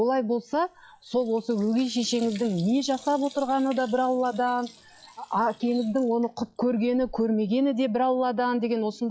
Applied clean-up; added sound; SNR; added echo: classical method log-MMSE.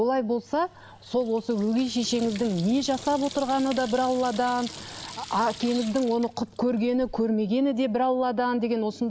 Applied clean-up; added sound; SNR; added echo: none; Sink (filling or washing) / Water tap, faucet; 18 dB; none.